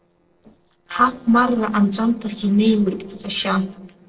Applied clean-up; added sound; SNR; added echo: neural separator model SepFormer DNS4.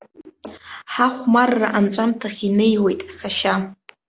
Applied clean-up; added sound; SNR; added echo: none; none; none; none.